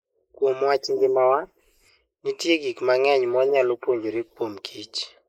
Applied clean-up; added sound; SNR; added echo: neural mask model Resemble Enhance denoiser.